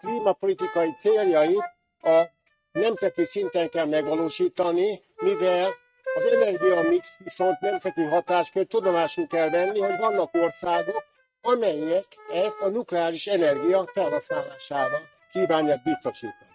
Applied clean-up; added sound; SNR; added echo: neural mask model RNNoise.